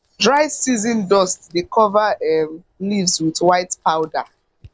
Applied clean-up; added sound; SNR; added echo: neural separator model SepFormer DNS4.